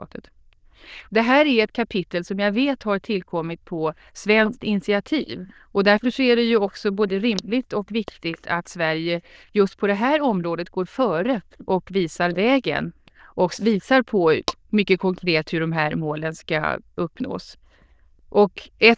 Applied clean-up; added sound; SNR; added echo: neural diffusion model UNIVERSE++.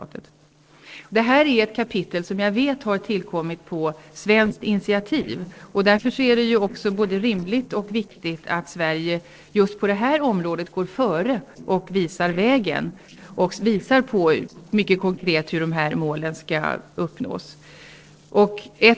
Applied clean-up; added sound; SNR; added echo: neural separator model SepFormer DNS4.